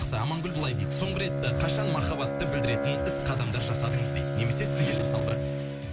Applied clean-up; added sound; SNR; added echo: none; Bowed string instrument; -1 dB; none.